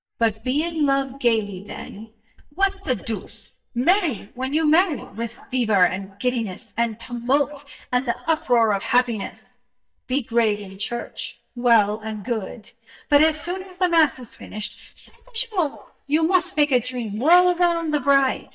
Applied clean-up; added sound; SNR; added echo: neural mask model DeepFilterNet 3.